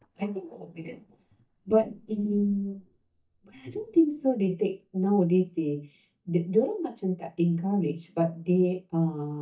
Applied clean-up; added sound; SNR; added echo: neural mask model DeepFilterNet 3.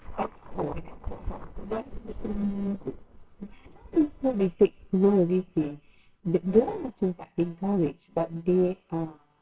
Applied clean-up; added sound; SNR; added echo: neural separator model SepFormer WHAMR!.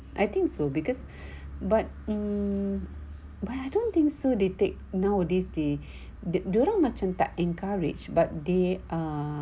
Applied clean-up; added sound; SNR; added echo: none; none; none; none.